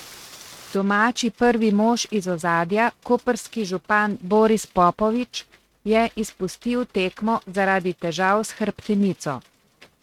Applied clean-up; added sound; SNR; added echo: neural mask model RNNoise.